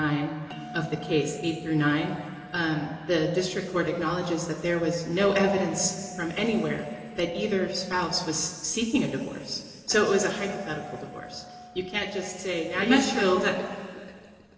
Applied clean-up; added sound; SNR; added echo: none; Bell; 18 dB; reverberation time 2.5 s.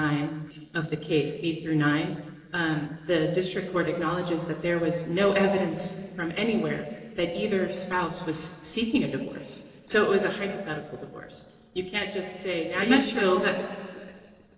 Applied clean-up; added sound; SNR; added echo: neural separator model SepFormer DNS4.